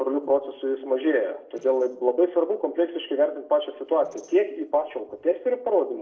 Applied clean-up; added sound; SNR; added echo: neural separator model SepFormer DNS4.